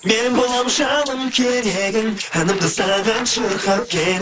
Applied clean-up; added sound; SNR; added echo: neural mask model Resemble Enhance denoiser.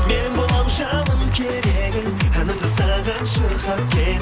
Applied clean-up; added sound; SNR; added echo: none; Walk, footsteps / Bell; 14 dB; none.